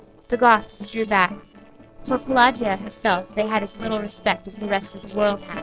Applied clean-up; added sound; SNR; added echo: neural separator model SepFormer DNS4.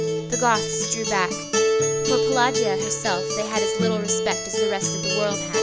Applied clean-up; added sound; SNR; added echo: none; Acoustic guitar; -3 dB; none.